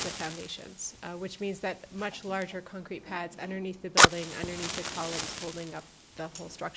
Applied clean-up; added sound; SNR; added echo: none; Fire; -5 dB; none.